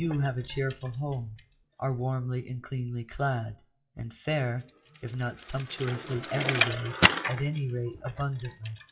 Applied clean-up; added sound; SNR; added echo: classical method WPE with log-MMSE.